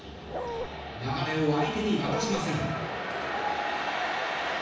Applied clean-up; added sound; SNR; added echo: none; Bark; 5 dB; reverberation time 1.1 s.